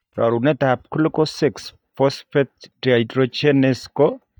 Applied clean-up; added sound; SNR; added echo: neural mask model DeepFilterNet 3.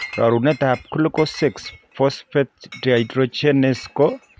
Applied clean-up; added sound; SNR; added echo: none; Chink, clink; 20 dB; none.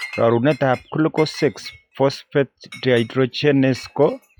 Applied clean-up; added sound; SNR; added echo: classical method log-MMSE.